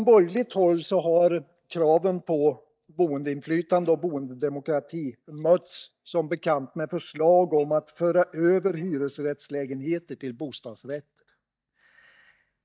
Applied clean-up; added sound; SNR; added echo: neural mask model DeepFilterNet 3.